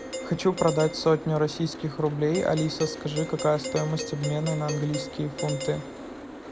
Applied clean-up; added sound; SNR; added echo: none; Boat, Water vehicle + Doorbell; 9 dB; none.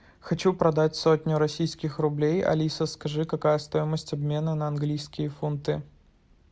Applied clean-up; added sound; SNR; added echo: none; none; none; none.